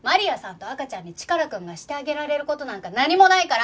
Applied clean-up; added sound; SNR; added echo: none; none; none; none.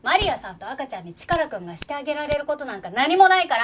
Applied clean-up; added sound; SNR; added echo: none; Slam + Hands; 16 dB; none.